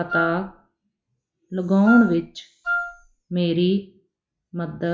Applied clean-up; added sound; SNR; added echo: classical method log-MMSE.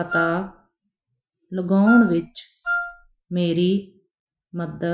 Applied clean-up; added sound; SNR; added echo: classical method Wiener filter.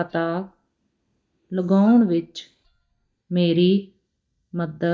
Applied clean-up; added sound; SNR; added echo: neural mask model DeepFilterNet 3.